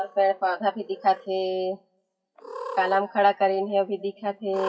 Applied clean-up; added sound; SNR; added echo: classical method WPE with log-MMSE.